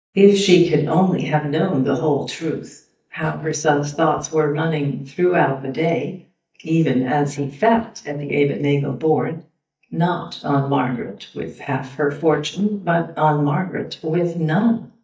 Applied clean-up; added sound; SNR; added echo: neural mask model DeepFilterNet 3.